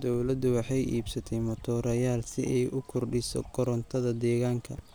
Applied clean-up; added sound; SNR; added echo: none; none; none; none.